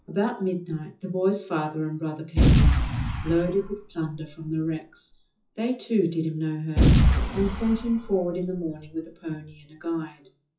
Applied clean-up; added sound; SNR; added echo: classical method WPE with log-MMSE.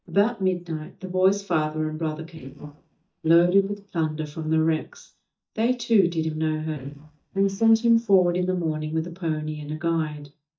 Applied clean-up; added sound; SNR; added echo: neural mask model DeepFilterNet 3.